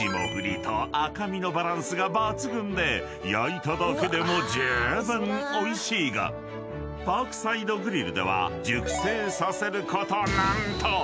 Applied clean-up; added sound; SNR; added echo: none; none; none; none.